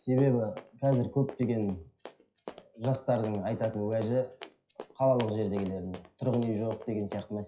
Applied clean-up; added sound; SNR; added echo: classical method WPE with log-MMSE.